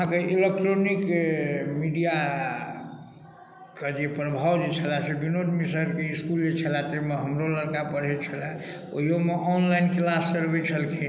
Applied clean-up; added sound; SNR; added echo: none; none; none; none.